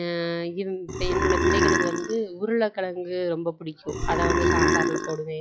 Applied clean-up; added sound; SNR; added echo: classical method log-MMSE.